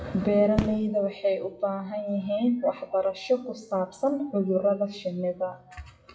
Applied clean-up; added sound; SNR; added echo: classical method WPE with log-MMSE.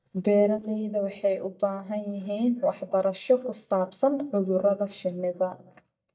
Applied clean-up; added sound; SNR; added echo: neural mask model DeepFilterNet 3.